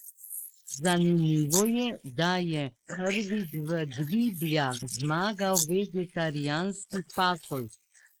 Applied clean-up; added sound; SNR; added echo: neural mask model Resemble Enhance denoiser.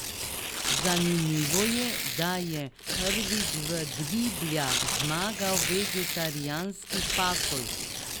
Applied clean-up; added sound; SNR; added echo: none; Tearing; 0 dB; none.